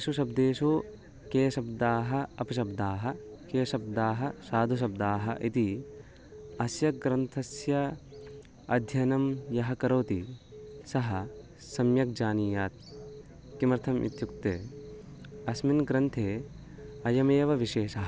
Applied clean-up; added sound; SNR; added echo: none; Telephone; 20 dB; none.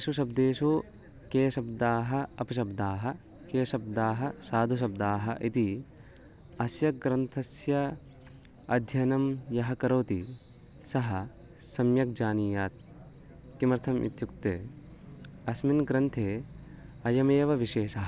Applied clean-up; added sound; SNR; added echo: none; none; none; none.